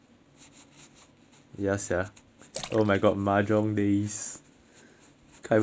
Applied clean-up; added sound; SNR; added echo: none; Splash, splatter; 17 dB; none.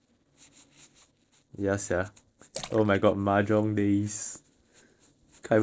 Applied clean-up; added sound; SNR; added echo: neural separator model SepFormer DNS4.